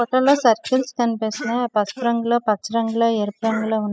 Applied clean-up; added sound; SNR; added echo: classical method spectral subtraction.